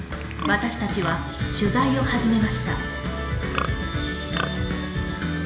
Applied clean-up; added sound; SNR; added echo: none; Livestock, farm animals, working animals; 11 dB; reverberation time 1.0 s.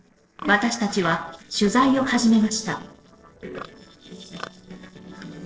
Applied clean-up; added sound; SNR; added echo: neural separator model SepFormer DNS4.